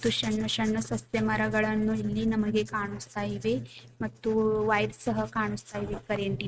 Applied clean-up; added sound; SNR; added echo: neural mask model RNNoise.